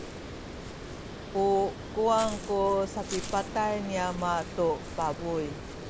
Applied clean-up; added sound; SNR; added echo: none; Walk, footsteps / Bird + Water; 9 dB; none.